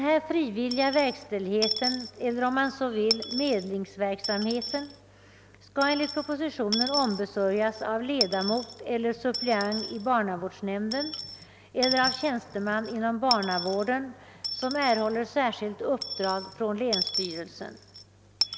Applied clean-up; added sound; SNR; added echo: none; Coin (dropping) / Dishes, pots, and pans; 8 dB; none.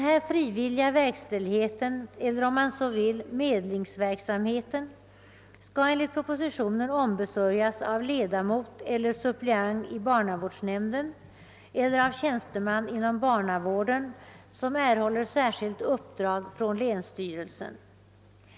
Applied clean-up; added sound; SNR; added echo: none; none; none; none.